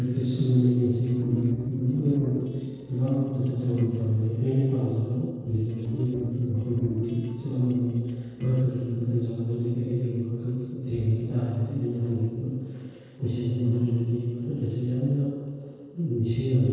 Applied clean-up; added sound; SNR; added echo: neural separator model SepFormer DNS4.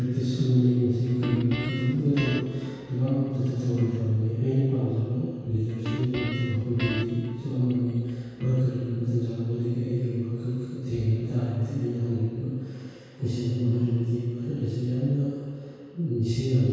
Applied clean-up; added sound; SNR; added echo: none; Guitar; 12 dB; reverberation time 2.0 s.